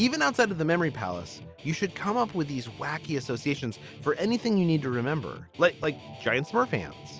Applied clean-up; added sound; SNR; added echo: none; Guitar; 18 dB; none.